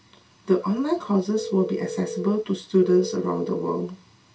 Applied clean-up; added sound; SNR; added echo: none; Telephone; 7 dB; reverberation time 0.2 s.